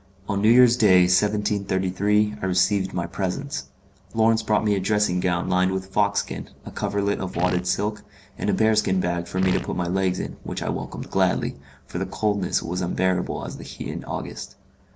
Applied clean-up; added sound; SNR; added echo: none; Fart; 9 dB; none.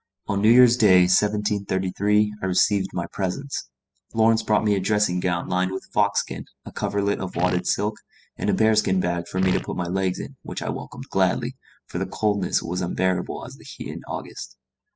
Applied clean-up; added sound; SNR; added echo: classical method spectral subtraction.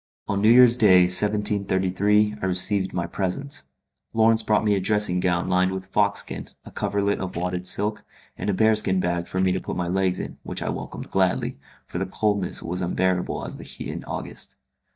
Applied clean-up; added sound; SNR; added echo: neural mask model DeepFilterNet 3.